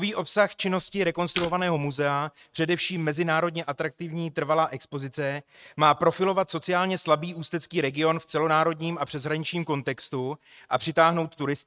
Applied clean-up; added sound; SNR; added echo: neural mask model RNNoise.